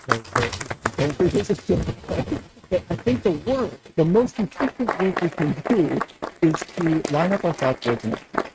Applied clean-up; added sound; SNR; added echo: neural mask model RNNoise.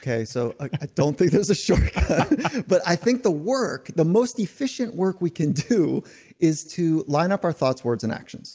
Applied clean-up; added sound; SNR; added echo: none; none; none; none.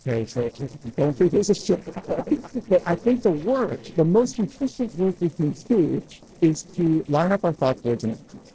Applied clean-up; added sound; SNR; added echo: neural separator model SepFormer DNS4.